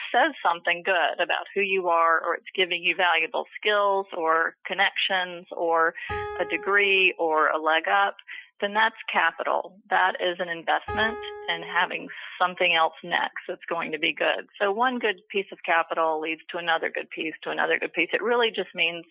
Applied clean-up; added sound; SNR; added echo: classical method Wiener filter.